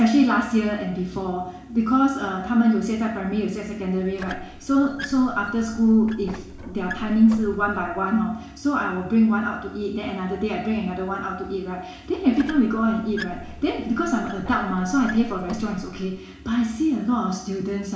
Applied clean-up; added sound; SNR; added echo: none; Squeak; 15 dB; reverberation time 0.7 s.